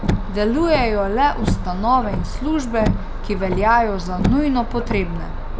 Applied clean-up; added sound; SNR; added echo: none; Car; 2 dB; none.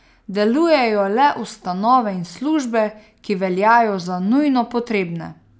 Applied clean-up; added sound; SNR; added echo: none; none; none; none.